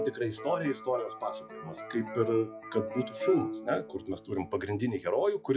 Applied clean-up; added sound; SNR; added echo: classical method log-MMSE.